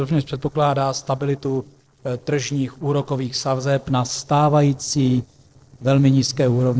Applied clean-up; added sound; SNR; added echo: neural separator model SepFormer DNS4.